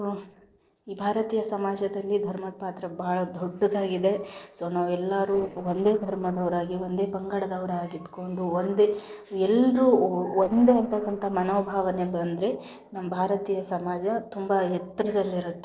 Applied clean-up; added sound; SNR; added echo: neural separator model SepFormer DNS4.